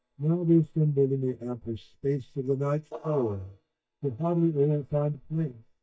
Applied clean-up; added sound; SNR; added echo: neural mask model DeepFilterNet 3.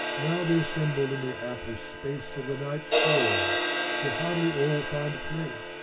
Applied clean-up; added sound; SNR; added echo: none; Crash cymbal; 0 dB; reverberation time 0.1 s.